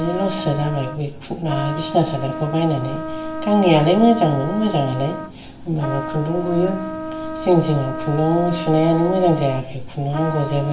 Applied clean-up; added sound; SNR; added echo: none; Trumpet; 9 dB; reverberation time 0.6 s.